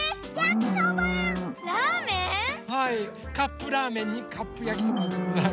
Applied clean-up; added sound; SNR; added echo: none; Livestock, farm animals, working animals; 4 dB; none.